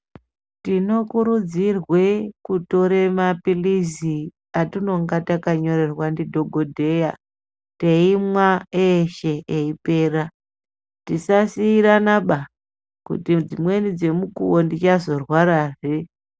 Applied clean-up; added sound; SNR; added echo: none; none; none; none.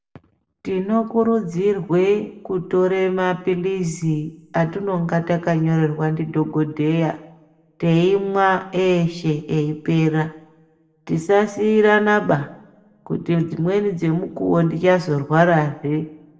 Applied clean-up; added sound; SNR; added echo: none; none; none; reverberation time 0.6 s.